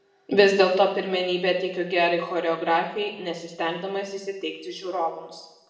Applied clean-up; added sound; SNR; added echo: none; none; none; reverberation time 0.8 s.